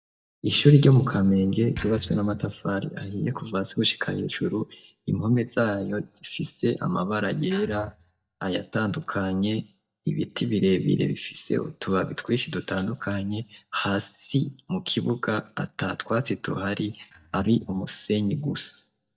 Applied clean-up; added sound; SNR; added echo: neural mask model DeepFilterNet 3.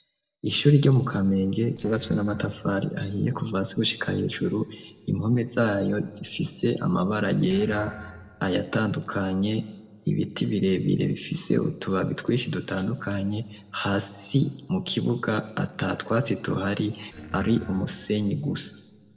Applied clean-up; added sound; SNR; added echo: neural separator model SepFormer DNS4.